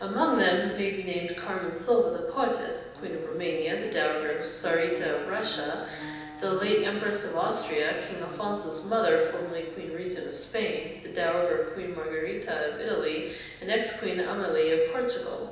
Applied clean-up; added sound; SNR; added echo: none; Buzz / Bird; 18 dB; reverberation time 1.1 s.